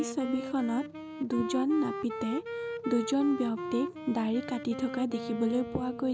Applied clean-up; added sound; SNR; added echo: none; Wind instrument, woodwind instrument; 7 dB; none.